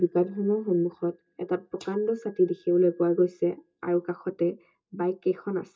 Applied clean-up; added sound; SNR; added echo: neural mask model DeepFilterNet 3.